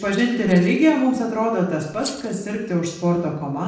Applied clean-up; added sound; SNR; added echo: neural separator model SepFormer DNS4.